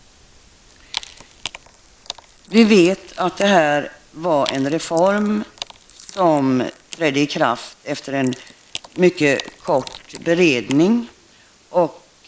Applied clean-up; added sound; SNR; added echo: neural mask model Resemble Enhance denoiser.